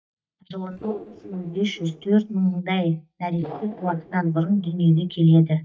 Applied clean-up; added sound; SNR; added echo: neural mask model DeepFilterNet 3.